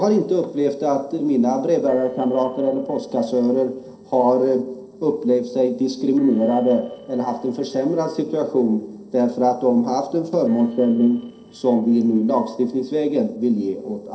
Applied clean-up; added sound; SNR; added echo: neural separator model SepFormer DNS4.